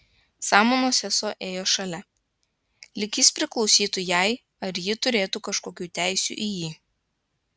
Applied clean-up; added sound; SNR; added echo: none; none; none; none.